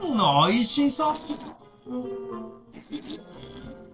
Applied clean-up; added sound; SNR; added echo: neural separator model SepFormer DNS4.